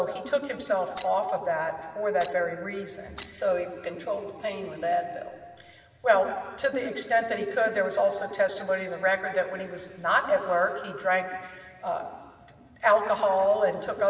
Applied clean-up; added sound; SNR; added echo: none; Shatter; 16 dB; reverberation time 2.0 s.